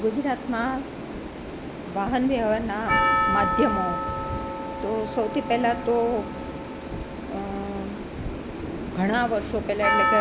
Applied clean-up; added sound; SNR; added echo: none; Percussion; 3 dB; none.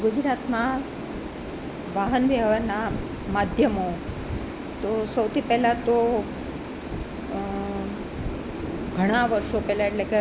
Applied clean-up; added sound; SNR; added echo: none; none; none; none.